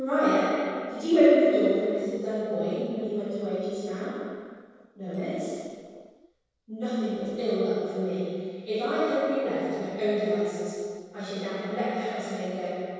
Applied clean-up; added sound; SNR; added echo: neural separator model SepFormer DNS4.